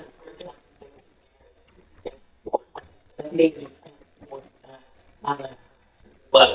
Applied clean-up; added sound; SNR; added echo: neural mask model DeepFilterNet 3.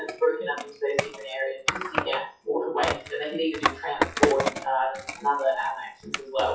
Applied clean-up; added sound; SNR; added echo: classical method WPE with log-MMSE.